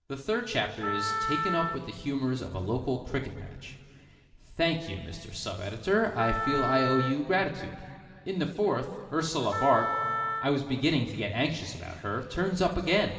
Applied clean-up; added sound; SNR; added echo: none; Wind instrument, woodwind instrument; 4 dB; reverberation time 2.1 s.